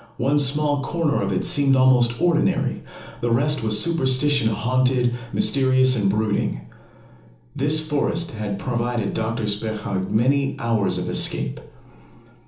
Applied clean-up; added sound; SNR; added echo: none; none; none; reverberation time 0.7 s.